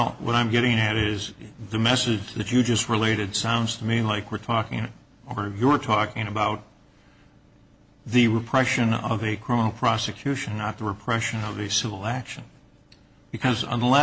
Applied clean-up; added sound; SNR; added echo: none; none; none; none.